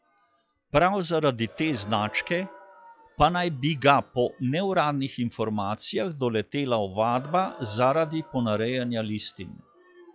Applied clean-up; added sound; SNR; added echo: classical method log-MMSE.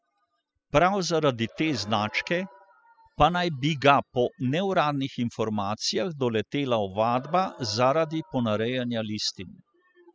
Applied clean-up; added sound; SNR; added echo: classical method spectral subtraction.